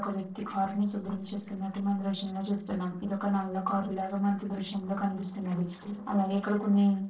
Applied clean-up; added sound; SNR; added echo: neural separator model SepFormer DNS4.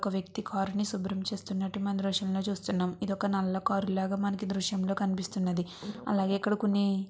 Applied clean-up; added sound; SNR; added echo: none; none; none; none.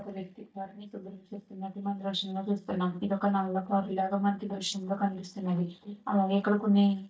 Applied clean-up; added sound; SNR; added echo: neural mask model DeepFilterNet 3.